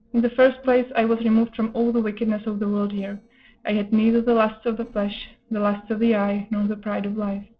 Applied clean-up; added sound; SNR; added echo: neural separator model SepFormer DNS4.